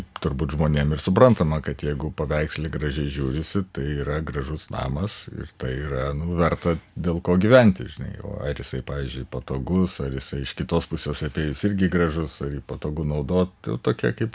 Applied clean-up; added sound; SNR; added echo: none; none; none; none.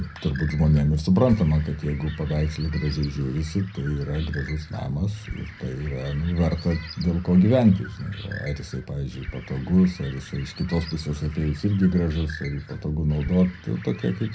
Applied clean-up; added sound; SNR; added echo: none; Bird; 18 dB; reverberation time 0.4 s.